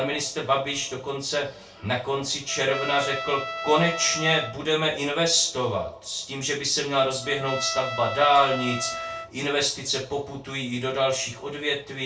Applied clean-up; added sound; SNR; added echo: none; Trumpet; 9 dB; reverberation time 0.3 s.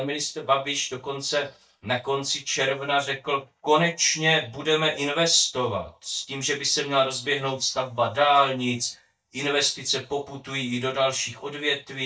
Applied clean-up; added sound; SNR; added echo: neural mask model DeepFilterNet 3.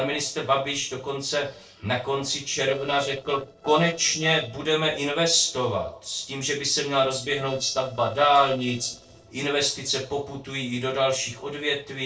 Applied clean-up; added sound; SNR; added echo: neural separator model SepFormer DNS4.